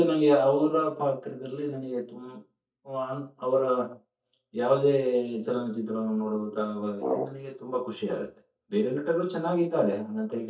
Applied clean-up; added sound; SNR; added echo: neural mask model DeepFilterNet 3.